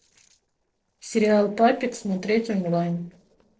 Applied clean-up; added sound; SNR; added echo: neural separator model SepFormer DNS4.